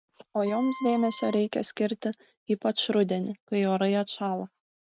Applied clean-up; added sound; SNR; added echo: neural mask model RNNoise.